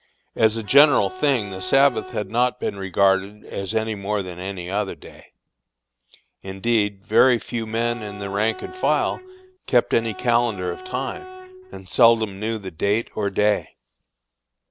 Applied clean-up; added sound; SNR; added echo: none; Bowed string instrument; 14 dB; none.